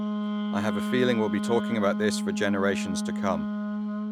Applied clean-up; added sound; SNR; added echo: none; Wind instrument, woodwind instrument; 0 dB; none.